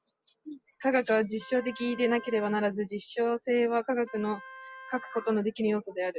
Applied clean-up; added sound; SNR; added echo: none; Wind instrument, woodwind instrument; 19 dB; none.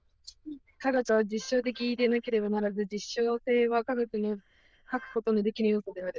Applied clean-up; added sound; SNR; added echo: neural diffusion model UNIVERSE++.